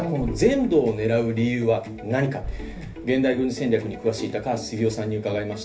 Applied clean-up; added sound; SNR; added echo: none; Boom; 15 dB; reverberation time 0.3 s.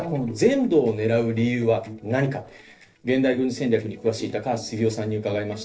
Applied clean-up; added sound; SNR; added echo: neural separator model SepFormer DNS4.